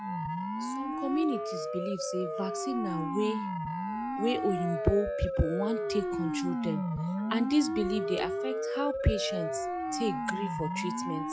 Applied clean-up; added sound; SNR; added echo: classical method log-MMSE.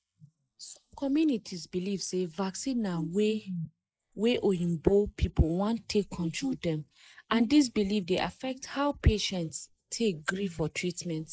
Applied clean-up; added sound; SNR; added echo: neural mask model Resemble Enhance denoiser.